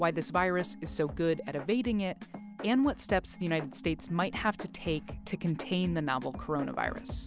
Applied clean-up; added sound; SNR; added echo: none; none; none; none.